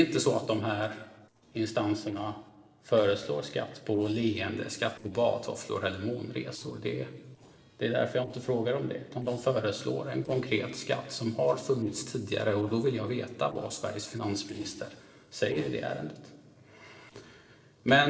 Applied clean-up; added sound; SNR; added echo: neural separator model SepFormer DNS4.